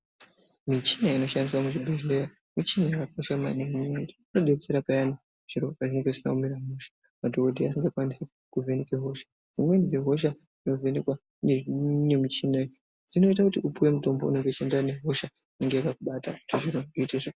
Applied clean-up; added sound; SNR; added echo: none; none; none; none.